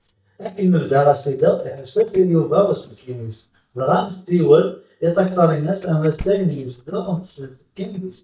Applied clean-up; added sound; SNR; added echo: neural mask model DeepFilterNet 3.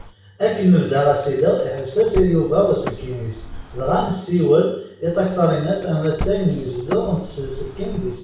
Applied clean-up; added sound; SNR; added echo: none; Car; 13 dB; reverberation time 0.6 s.